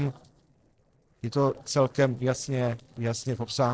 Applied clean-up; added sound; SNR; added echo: neural separator model SepFormer DNS4.